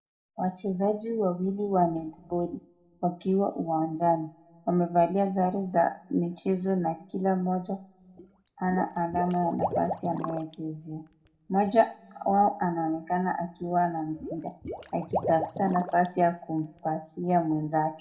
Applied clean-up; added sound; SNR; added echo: none; Liquid; 10 dB; reverberation time 1.0 s.